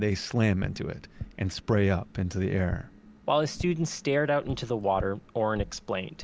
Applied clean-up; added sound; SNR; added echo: none; Tap; 14 dB; none.